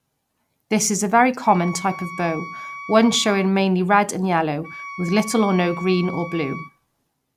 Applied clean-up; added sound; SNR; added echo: none; Wind instrument, woodwind instrument; 15 dB; none.